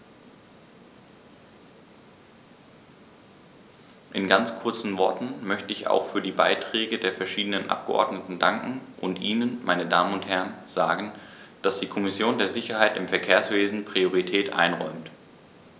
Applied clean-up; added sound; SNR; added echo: none; none; none; none.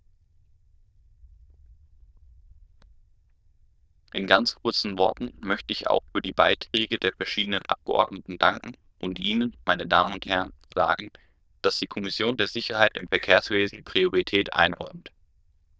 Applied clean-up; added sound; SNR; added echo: neural diffusion model UNIVERSE++.